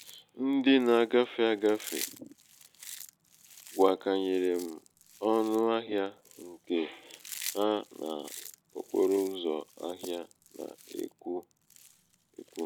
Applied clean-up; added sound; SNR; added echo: none; Chewing, mastication; 17 dB; none.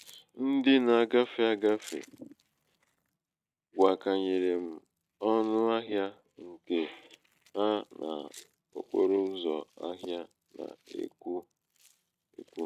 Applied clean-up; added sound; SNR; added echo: neural mask model RNNoise.